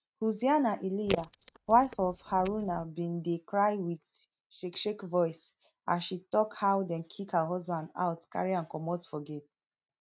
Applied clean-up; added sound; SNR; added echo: neural mask model RNNoise.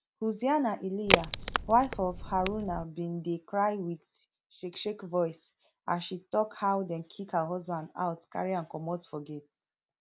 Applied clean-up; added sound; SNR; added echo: none; Crack; -1 dB; none.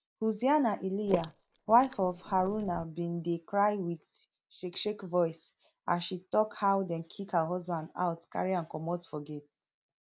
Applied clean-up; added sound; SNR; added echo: neural mask model Resemble Enhance denoiser.